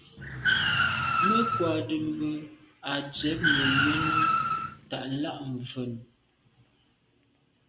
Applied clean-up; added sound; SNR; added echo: none; Car; -4 dB; none.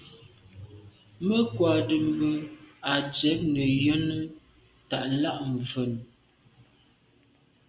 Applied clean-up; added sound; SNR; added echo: none; none; none; none.